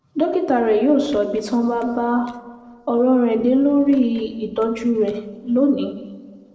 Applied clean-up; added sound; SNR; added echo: neural separator model SepFormer DNS4.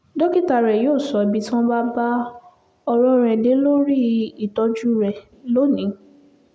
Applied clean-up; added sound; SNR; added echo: none; none; none; none.